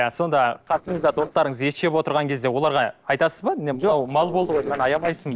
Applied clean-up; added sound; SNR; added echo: neural separator model SepFormer DNS4.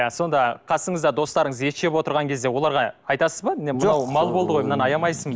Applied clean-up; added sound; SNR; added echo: none; none; none; none.